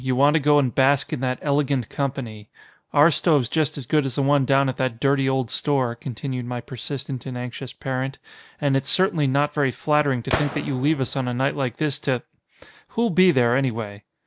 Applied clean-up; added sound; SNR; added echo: none; Gunshot, gunfire; 8 dB; none.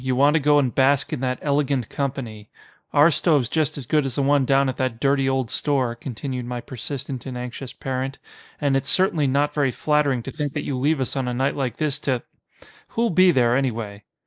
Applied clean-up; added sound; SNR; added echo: neural mask model Resemble Enhance denoiser.